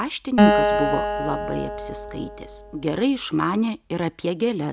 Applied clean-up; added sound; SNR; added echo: none; Acoustic guitar; -2 dB; none.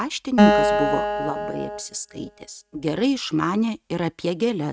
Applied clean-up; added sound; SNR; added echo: neural mask model RNNoise.